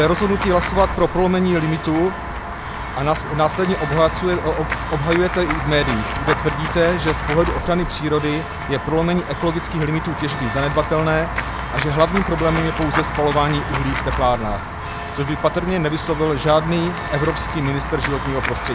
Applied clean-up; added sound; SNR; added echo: none; Walk, footsteps / Run / Bell; 5 dB; none.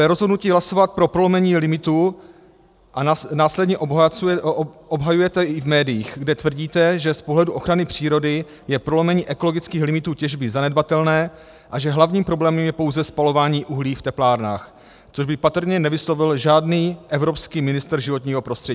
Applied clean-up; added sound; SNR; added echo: none; none; none; none.